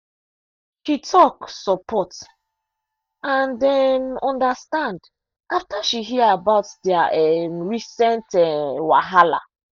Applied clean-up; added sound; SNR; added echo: neural mask model DeepFilterNet 3.